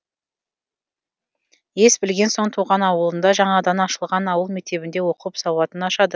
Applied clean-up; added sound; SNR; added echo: none; none; none; none.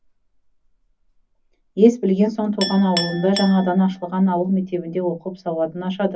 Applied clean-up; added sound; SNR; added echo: none; Chink, clink; 15 dB; reverberation time 0.3 s.